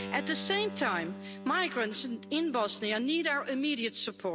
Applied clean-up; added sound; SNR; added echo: none; Keyboard (musical); 12 dB; none.